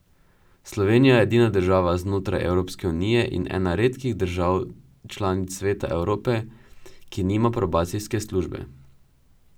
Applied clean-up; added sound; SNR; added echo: none; none; none; none.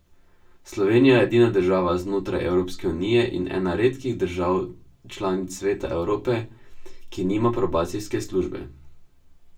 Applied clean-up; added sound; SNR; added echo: none; none; none; reverberation time 0.2 s.